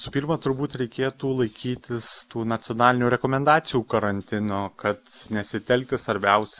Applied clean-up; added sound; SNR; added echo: none; none; none; none.